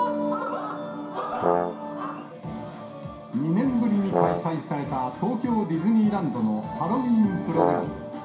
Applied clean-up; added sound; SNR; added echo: none; Brass instrument; 0 dB; reverberation time 0.5 s.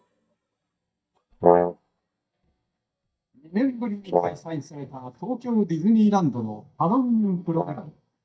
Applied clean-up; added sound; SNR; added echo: neural mask model DeepFilterNet 3.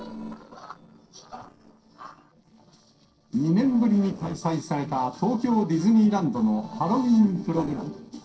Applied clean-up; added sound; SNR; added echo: neural separator model SepFormer DNS4.